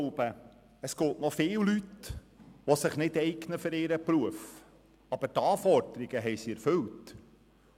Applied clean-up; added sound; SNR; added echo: none; none; none; none.